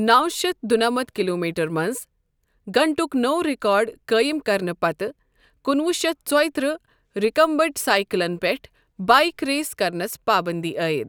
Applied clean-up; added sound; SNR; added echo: none; none; none; none.